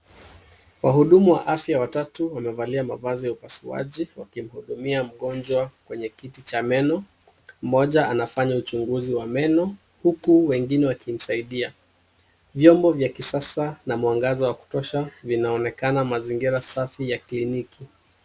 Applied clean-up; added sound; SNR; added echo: none; none; none; none.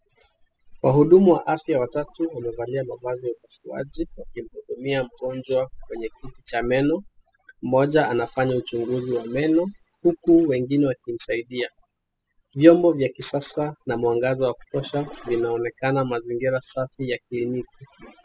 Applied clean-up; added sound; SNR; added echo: classical method spectral subtraction.